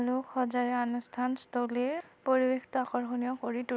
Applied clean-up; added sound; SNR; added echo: none; none; none; none.